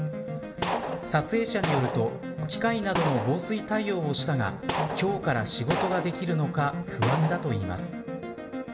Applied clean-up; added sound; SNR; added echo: none; Gunshot, gunfire; 7 dB; reverberation time 1.0 s.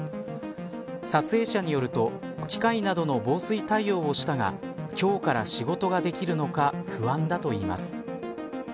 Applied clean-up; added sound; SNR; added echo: none; none; none; none.